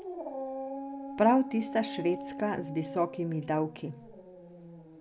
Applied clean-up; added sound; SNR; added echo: none; Dog; 9 dB; none.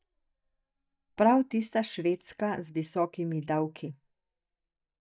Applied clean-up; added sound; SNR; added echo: neural mask model DeepFilterNet 3.